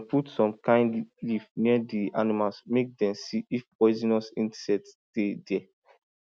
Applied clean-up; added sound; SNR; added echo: none; none; none; none.